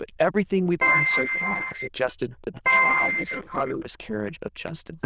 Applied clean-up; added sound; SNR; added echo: neural diffusion model UNIVERSE++.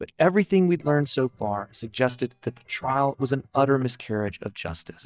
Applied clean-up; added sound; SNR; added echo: neural mask model DeepFilterNet 3.